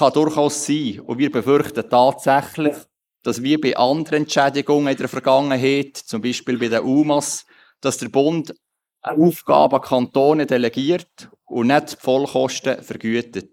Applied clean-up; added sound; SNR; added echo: neural mask model Resemble Enhance denoiser.